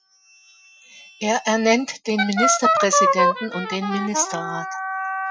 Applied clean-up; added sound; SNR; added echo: classical method Wiener filter.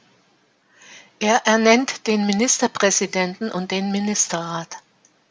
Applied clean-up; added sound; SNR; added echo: none; none; none; none.